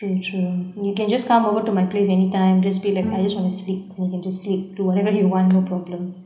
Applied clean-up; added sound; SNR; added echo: none; Bowed string instrument; 15 dB; reverberation time 0.8 s.